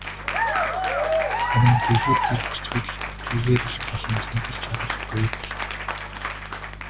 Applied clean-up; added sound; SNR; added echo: none; Applause / Cheering; 0 dB; none.